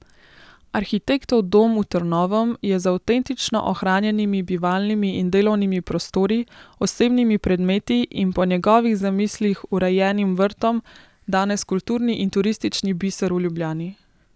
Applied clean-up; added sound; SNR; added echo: none; none; none; none.